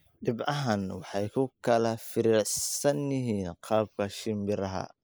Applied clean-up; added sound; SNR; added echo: neural mask model Resemble Enhance denoiser.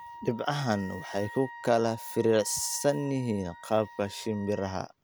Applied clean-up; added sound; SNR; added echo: none; Wind instrument, woodwind instrument; 16 dB; none.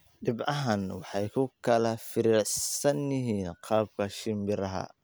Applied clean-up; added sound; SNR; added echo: none; none; none; none.